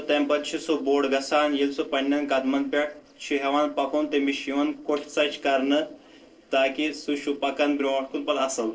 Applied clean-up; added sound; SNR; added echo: neural separator model SepFormer DNS4.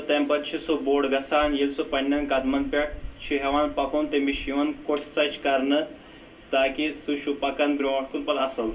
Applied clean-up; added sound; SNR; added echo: none; Bird vocalization, bird call, bird song; 19 dB; reverberation time 0.2 s.